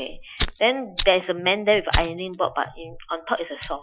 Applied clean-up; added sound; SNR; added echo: classical method Wiener filter.